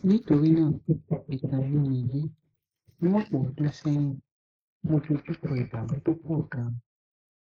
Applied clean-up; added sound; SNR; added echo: neural mask model Resemble Enhance denoiser.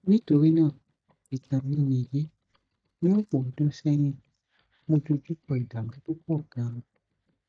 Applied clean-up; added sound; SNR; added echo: neural mask model DeepFilterNet 3.